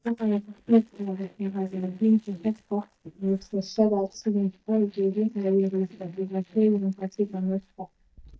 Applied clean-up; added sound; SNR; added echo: neural mask model DeepFilterNet 3.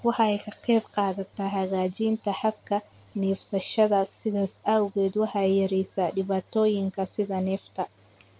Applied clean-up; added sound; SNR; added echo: none; none; none; none.